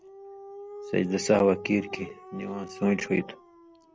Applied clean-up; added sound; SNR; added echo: none; Dog; 15 dB; none.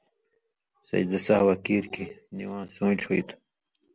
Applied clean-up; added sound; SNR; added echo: none; none; none; none.